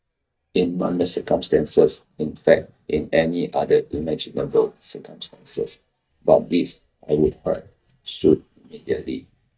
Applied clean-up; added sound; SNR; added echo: neural mask model DeepFilterNet 3.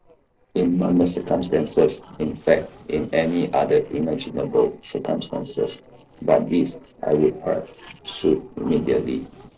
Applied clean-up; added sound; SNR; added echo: neural separator model SepFormer DNS4.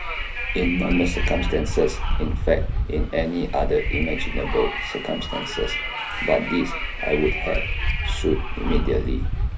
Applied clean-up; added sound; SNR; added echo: none; Wind; -1 dB; reverberation time 0.3 s.